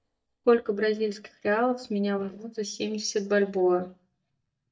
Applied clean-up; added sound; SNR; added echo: neural mask model DeepFilterNet 3.